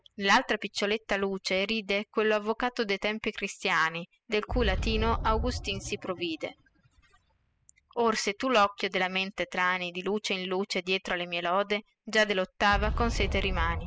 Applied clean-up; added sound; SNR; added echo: classical method spectral subtraction.